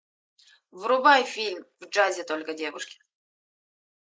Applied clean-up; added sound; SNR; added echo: neural mask model Resemble Enhance denoiser.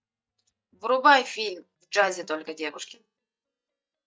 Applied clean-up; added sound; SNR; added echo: neural mask model DeepFilterNet 3.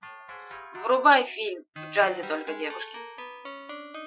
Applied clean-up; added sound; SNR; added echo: classical method Wiener filter.